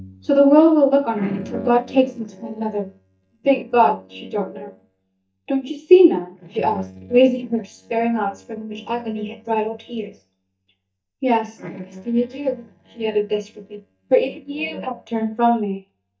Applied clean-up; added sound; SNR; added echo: neural mask model DeepFilterNet 3.